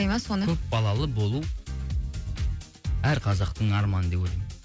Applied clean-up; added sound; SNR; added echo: none; none; none; none.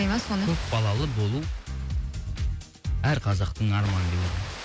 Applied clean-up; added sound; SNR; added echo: none; Water; 16 dB; none.